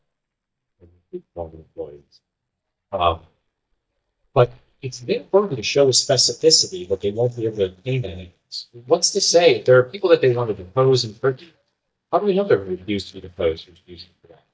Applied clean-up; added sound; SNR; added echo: neural mask model DeepFilterNet 3.